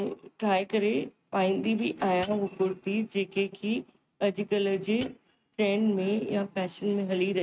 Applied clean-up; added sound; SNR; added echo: neural mask model RNNoise.